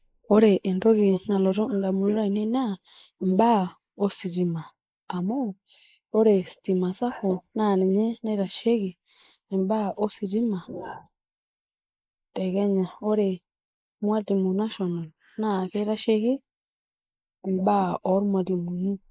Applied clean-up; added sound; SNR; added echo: neural mask model Resemble Enhance denoiser.